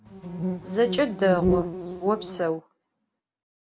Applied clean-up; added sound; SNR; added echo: none; Insect; 1 dB; none.